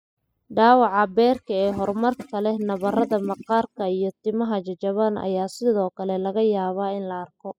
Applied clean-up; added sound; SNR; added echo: classical method spectral subtraction.